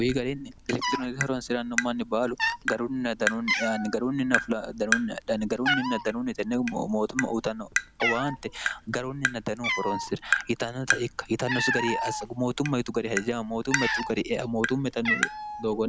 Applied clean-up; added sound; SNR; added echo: none; Tap + Cat; 3 dB; none.